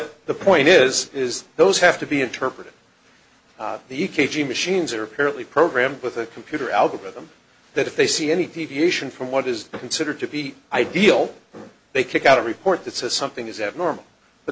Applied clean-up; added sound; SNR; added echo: none; none; none; none.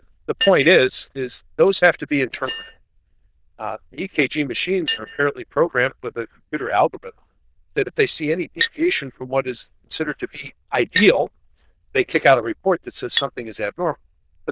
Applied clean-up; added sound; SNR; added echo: neural diffusion model UNIVERSE++.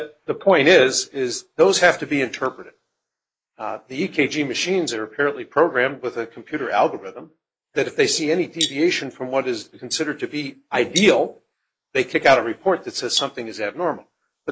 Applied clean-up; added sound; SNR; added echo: neural mask model Resemble Enhance denoiser.